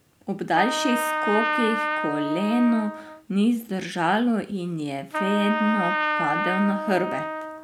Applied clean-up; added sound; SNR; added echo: none; Trumpet; 3 dB; none.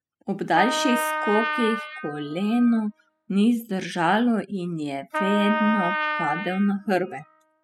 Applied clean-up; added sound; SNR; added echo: classical method spectral subtraction.